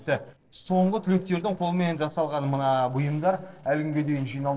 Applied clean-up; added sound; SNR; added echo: neural separator model SepFormer DNS4.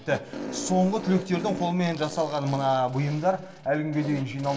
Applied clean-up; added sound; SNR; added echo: none; Fart; 12 dB; reverberation time 2.8 s.